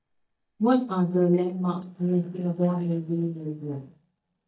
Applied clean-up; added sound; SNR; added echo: neural mask model DeepFilterNet 3.